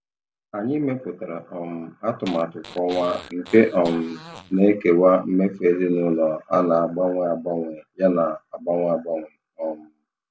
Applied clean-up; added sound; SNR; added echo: none; Fart; 18 dB; none.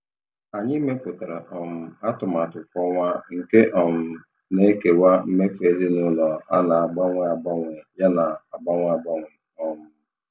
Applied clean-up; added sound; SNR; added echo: none; none; none; none.